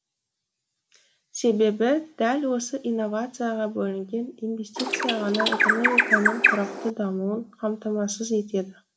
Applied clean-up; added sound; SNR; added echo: none; Bird; -4 dB; none.